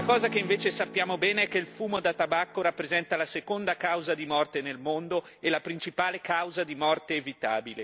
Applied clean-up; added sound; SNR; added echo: none; Strum; 17 dB; none.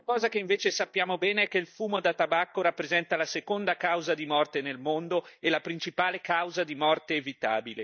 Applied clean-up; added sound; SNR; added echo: neural mask model DeepFilterNet 3.